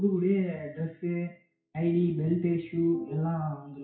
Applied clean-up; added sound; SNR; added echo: classical method WPE with log-MMSE.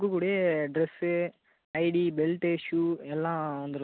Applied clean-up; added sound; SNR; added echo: none; none; none; none.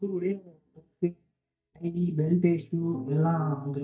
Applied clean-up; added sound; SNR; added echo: neural mask model DeepFilterNet 3.